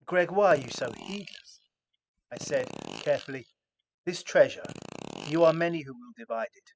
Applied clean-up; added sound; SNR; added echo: classical method spectral subtraction.